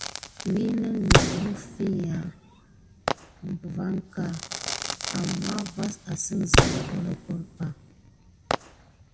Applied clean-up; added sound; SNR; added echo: none; Crackle / Fireworks; -2 dB; reverberation time 1.2 s.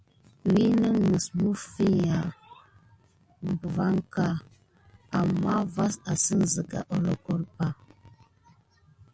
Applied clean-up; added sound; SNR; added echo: none; none; none; none.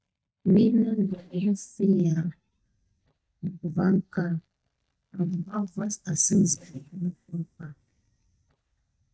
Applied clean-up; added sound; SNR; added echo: neural mask model DeepFilterNet 3.